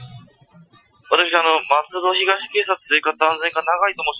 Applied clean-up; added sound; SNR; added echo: classical method Wiener filter.